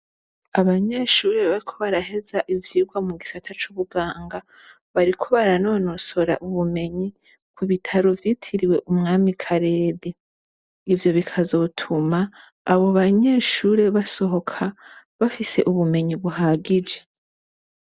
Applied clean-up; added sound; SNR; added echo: none; none; none; none.